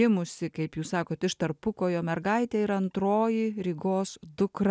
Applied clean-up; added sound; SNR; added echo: none; none; none; none.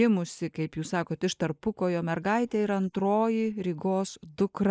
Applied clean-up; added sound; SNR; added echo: neural mask model Resemble Enhance denoiser.